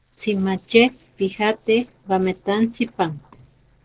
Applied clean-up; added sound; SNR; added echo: neural separator model SepFormer DNS4.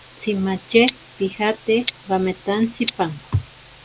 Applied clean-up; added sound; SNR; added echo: none; Tick-tock; 14 dB; none.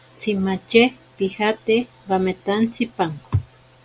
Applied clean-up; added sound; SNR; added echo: none; none; none; none.